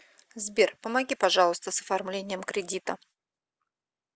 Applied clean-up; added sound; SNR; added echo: none; none; none; none.